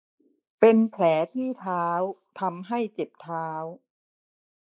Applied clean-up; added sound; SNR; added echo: neural mask model Resemble Enhance denoiser.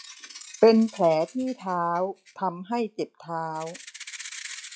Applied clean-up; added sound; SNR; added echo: classical method log-MMSE.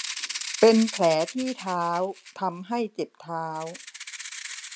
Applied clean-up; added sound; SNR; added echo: none; Rattle (instrument); 11 dB; none.